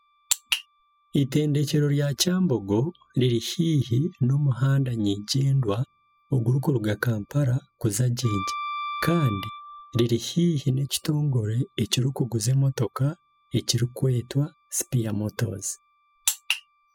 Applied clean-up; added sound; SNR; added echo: classical method spectral subtraction.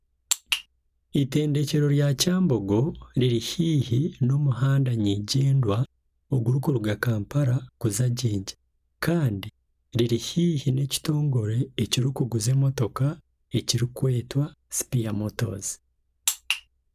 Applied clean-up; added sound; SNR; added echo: none; none; none; none.